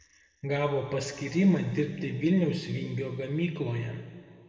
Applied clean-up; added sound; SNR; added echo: none; none; none; reverberation time 2.0 s.